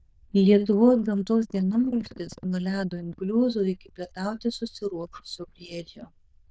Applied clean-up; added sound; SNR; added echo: neural diffusion model UNIVERSE++.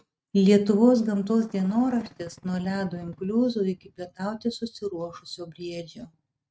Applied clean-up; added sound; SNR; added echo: neural mask model RNNoise.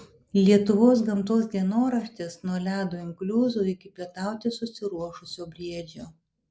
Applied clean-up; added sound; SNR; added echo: none; none; none; none.